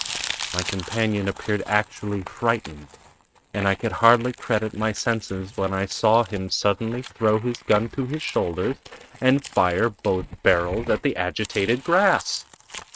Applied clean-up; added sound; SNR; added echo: neural mask model RNNoise.